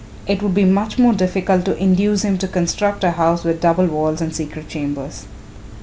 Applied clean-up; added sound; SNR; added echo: none; none; none; none.